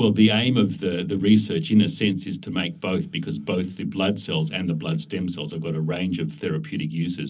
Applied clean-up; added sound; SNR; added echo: none; none; none; reverberation time 0.4 s.